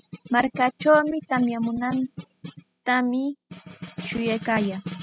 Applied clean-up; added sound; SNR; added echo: classical method spectral subtraction.